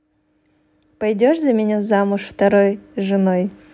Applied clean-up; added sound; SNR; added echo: none; none; none; none.